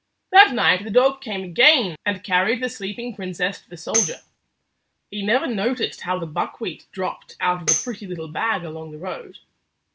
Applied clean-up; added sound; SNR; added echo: none; Tambourine; 6 dB; none.